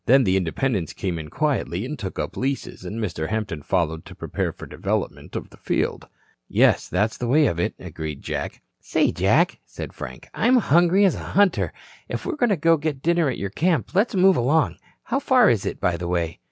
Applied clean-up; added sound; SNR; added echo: none; none; none; none.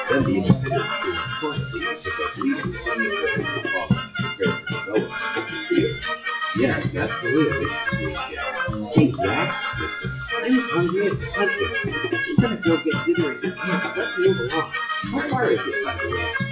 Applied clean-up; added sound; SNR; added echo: classical method WPE with log-MMSE.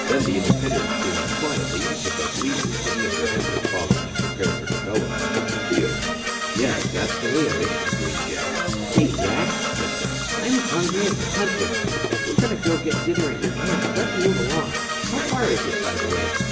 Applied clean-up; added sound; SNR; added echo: none; Brass instrument / Percussion; -2 dB; reverberation time 0.8 s.